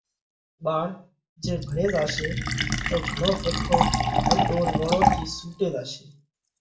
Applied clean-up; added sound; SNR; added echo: none; Fill (with liquid); -2 dB; reverberation time 0.3 s.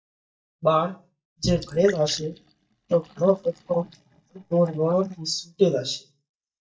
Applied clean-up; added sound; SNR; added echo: neural mask model DeepFilterNet 3.